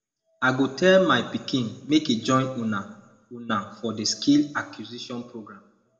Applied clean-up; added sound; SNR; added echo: none; none; none; reverberation time 0.8 s.